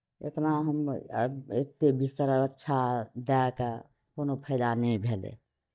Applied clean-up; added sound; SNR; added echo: neural mask model DeepFilterNet 3.